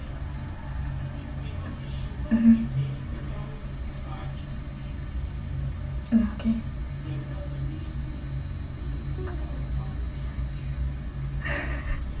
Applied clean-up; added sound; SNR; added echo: none; Guitar; 19 dB; reverberation time 0.1 s.